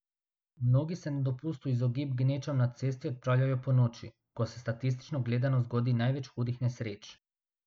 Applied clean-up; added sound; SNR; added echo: none; none; none; none.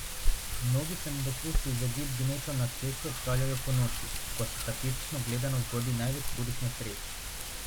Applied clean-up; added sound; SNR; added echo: none; Wind; 0 dB; none.